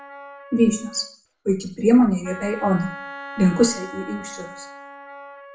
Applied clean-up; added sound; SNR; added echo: none; Wind instrument, woodwind instrument; 16 dB; reverberation time 0.4 s.